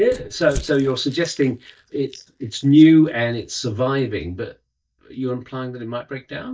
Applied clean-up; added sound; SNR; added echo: neural mask model DeepFilterNet 3.